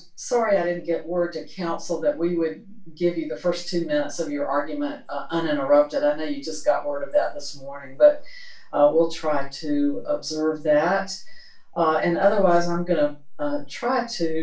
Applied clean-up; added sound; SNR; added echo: none; none; none; reverberation time 0.3 s.